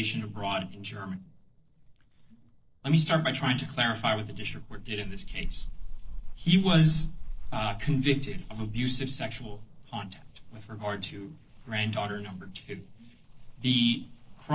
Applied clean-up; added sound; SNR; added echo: neural separator model SepFormer DNS4.